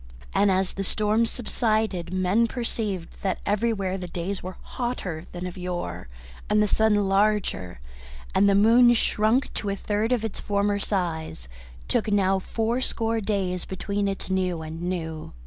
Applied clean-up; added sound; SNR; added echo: none; none; none; none.